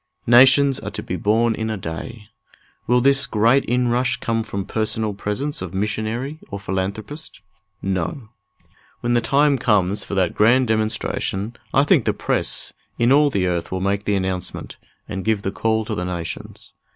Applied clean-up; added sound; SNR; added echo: none; none; none; none.